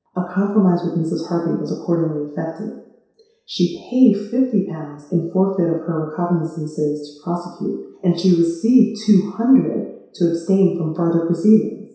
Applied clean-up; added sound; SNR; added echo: none; none; none; reverberation time 0.7 s.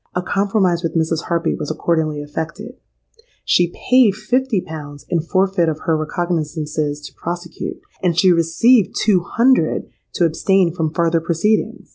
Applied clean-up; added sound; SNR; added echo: none; none; none; none.